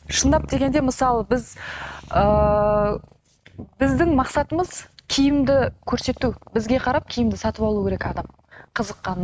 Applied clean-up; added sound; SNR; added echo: neural mask model RNNoise.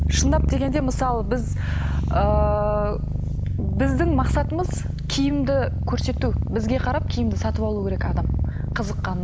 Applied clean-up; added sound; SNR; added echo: none; Purr; -2 dB; none.